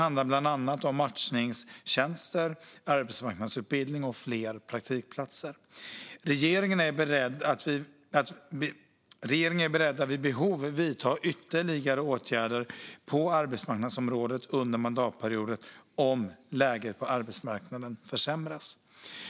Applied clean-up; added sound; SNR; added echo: none; none; none; none.